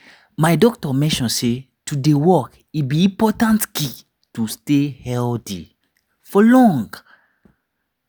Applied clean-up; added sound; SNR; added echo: none; none; none; none.